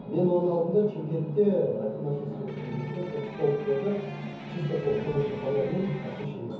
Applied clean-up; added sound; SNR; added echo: none; Electric guitar; 16 dB; reverberation time 0.6 s.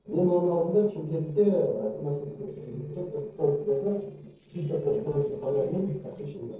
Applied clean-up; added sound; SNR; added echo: neural separator model SepFormer DNS4.